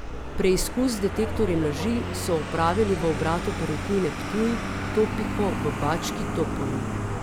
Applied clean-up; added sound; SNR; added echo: none; Vehicle; 3 dB; none.